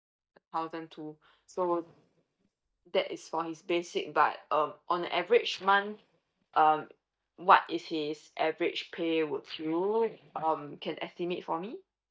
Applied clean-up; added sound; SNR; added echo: neural mask model DeepFilterNet 3.